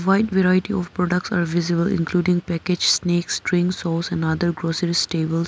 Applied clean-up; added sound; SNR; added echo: none; none; none; none.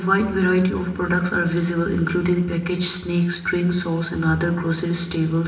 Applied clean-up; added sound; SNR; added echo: none; none; none; reverberation time 1.0 s.